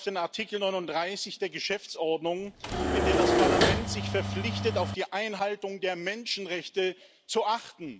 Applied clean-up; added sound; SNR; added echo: none; Engine / Mechanisms; -5 dB; none.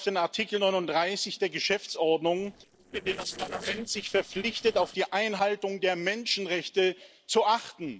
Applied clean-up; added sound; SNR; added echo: neural separator model SepFormer DNS4.